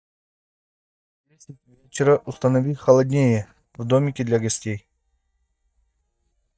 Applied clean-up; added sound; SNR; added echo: neural mask model DeepFilterNet 3.